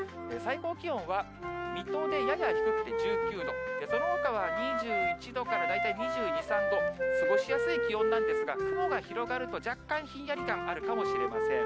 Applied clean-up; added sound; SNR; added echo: none; Wind instrument, woodwind instrument; -4 dB; none.